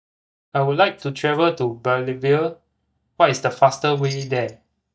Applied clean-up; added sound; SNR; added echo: neural mask model DeepFilterNet 3.